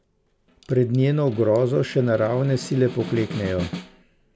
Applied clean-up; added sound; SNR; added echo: none; Snare drum; 14 dB; none.